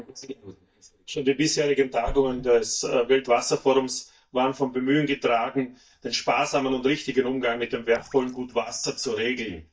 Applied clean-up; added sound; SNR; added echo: neural mask model DeepFilterNet 3.